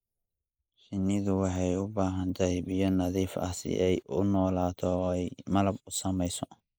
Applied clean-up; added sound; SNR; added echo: neural mask model Resemble Enhance denoiser.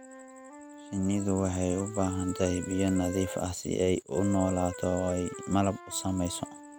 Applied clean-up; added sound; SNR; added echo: none; Wind instrument, woodwind instrument; 14 dB; none.